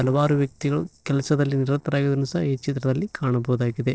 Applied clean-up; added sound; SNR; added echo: neural separator model SepFormer DNS4.